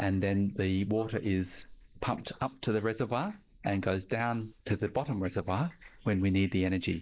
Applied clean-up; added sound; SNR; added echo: neural mask model Resemble Enhance denoiser.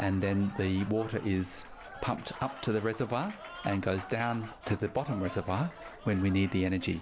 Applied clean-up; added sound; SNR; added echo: none; Applause / Crowd; 15 dB; none.